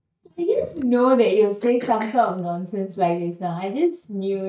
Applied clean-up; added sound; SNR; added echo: neural mask model DeepFilterNet 3.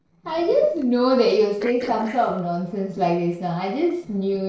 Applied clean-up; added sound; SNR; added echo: neural separator model SepFormer DNS4.